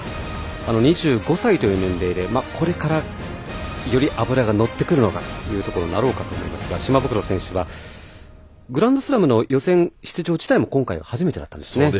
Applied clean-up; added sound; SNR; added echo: none; none; none; none.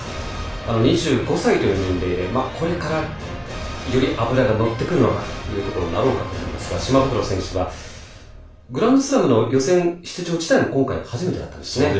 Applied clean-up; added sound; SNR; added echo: none; none; none; reverberation time 0.3 s.